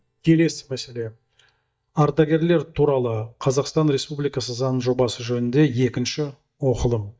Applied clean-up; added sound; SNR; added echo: neural mask model DeepFilterNet 3.